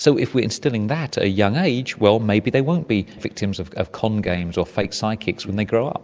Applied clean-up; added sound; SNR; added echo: none; none; none; none.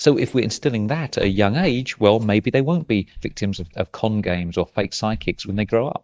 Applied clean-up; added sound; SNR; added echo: neural mask model DeepFilterNet 3.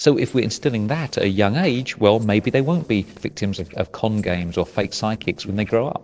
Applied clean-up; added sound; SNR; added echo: neural separator model SepFormer DNS4.